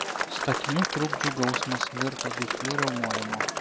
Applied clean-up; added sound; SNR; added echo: none; Applause / Crowd; -2 dB; none.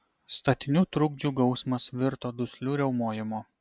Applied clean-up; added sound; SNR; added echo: none; none; none; none.